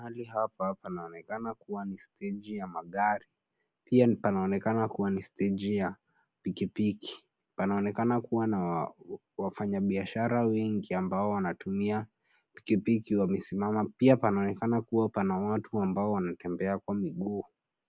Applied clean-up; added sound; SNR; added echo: none; none; none; none.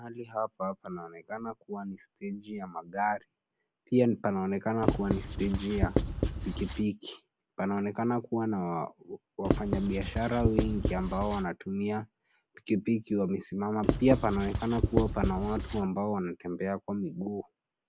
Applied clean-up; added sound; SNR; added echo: none; Writing; 0 dB; none.